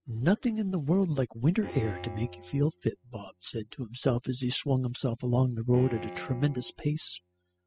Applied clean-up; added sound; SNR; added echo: classical method spectral subtraction.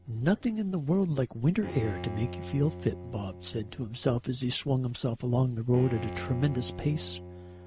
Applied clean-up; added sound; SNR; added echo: none; Bowed string instrument; 12 dB; none.